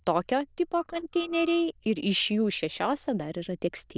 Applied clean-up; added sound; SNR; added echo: neural diffusion model UNIVERSE++.